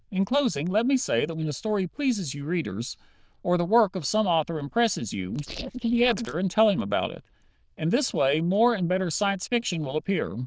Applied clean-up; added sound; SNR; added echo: neural diffusion model UNIVERSE++.